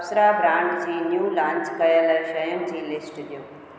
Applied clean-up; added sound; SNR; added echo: none; none; none; none.